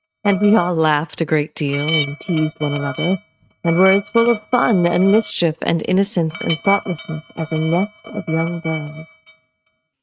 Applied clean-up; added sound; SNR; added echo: neural mask model RNNoise.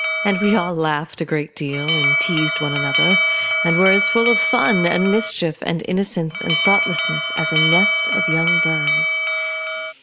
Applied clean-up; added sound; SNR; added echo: none; Alarm; -1 dB; none.